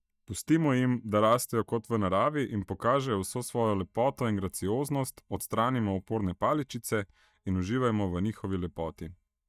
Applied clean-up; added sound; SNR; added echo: neural mask model DeepFilterNet 3.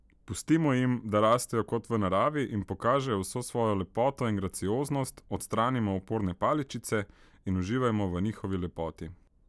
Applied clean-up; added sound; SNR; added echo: none; none; none; none.